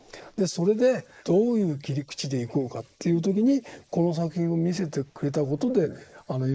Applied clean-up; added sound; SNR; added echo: neural mask model Resemble Enhance denoiser.